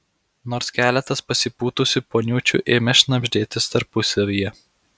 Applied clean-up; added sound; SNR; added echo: none; none; none; none.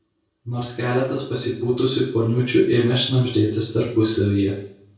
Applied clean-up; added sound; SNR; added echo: none; none; none; reverberation time 0.6 s.